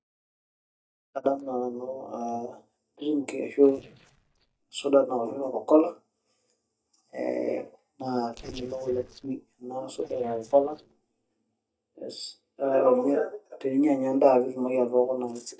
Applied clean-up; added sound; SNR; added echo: neural mask model DeepFilterNet 3.